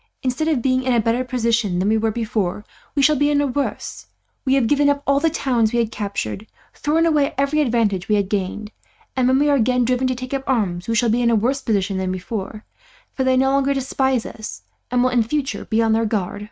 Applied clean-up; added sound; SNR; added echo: neural mask model RNNoise.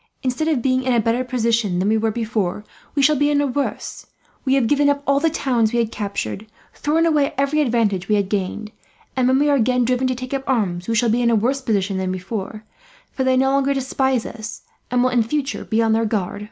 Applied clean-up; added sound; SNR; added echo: none; none; none; none.